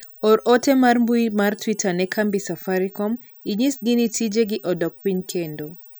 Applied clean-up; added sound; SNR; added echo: none; none; none; none.